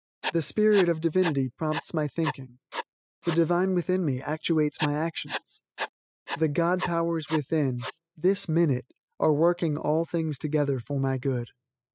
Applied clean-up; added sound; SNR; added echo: classical method spectral subtraction.